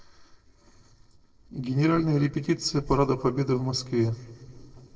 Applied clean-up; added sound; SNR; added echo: neural separator model SepFormer DNS4.